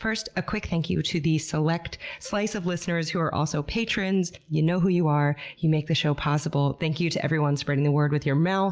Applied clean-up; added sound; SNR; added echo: none; none; none; none.